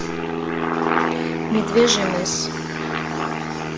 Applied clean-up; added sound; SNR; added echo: none; Aircraft; -1 dB; reverberation time 0.4 s.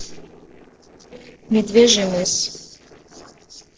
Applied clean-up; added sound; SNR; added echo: neural separator model SepFormer DNS4.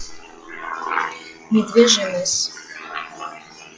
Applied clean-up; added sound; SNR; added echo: classical method WPE with log-MMSE.